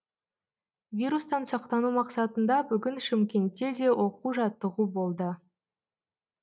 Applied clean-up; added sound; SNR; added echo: none; none; none; none.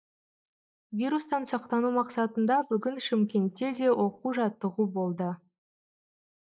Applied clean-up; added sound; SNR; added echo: neural mask model Resemble Enhance denoiser.